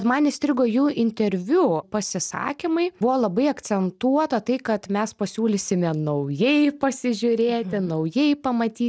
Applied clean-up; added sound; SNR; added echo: none; none; none; none.